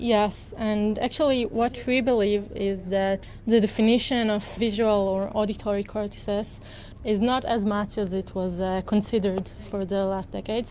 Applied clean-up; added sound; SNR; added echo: none; none; none; none.